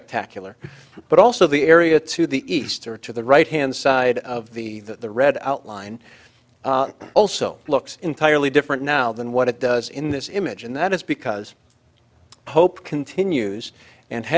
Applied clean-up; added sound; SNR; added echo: none; none; none; none.